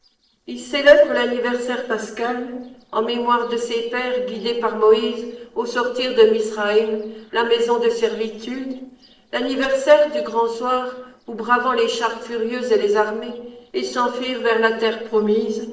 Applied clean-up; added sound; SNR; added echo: neural separator model SepFormer DNS4.